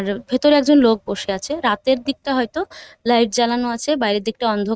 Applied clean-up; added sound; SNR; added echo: neural mask model RNNoise.